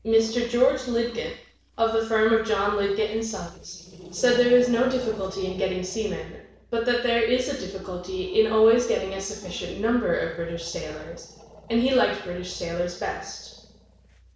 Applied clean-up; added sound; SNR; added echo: neural separator model SepFormer DNS4.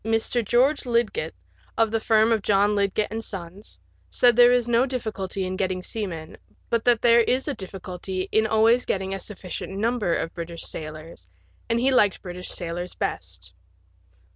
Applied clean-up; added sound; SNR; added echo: none; none; none; none.